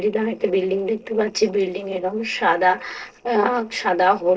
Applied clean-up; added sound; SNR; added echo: neural separator model SepFormer DNS4.